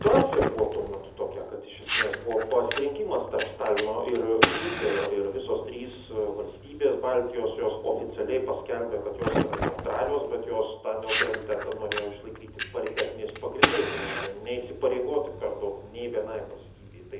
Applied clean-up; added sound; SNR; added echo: none; Fire; 3 dB; reverberation time 0.7 s.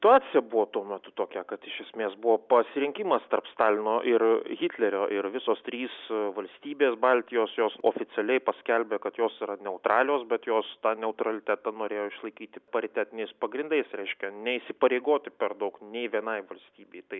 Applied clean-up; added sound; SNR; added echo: none; none; none; none.